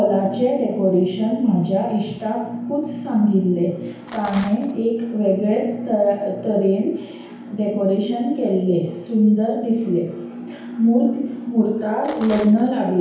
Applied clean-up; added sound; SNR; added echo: none; Rattle; 16 dB; reverberation time 1.0 s.